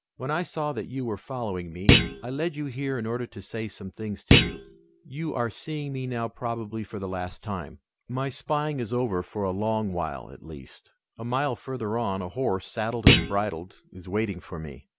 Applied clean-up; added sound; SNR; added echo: none; Thump, thud; -4 dB; none.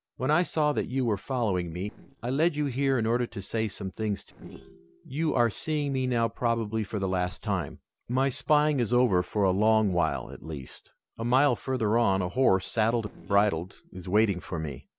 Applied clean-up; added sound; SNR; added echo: neural separator model SepFormer DNS4.